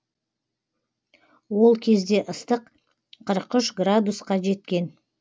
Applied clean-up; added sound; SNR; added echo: none; none; none; none.